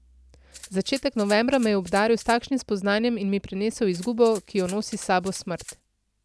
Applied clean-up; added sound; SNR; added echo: none; Rattle (instrument); 18 dB; none.